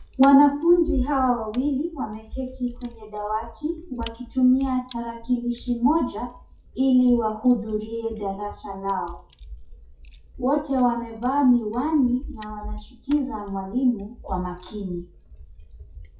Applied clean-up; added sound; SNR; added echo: classical method WPE with log-MMSE.